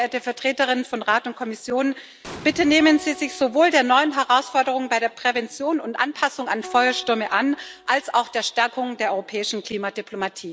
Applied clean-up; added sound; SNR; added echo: none; Acoustic guitar + Explosion; 20 dB; none.